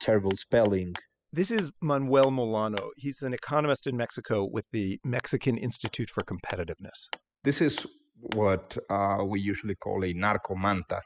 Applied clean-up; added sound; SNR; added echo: classical method spectral subtraction.